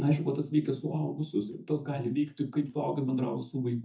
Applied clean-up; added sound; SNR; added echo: neural mask model DeepFilterNet 3.